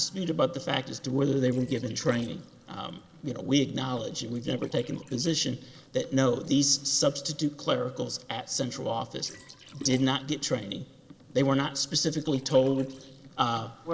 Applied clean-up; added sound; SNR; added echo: neural separator model SepFormer DNS4.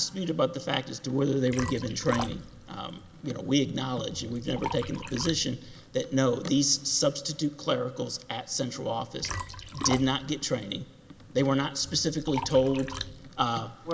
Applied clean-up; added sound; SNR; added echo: none; Liquid; 12 dB; none.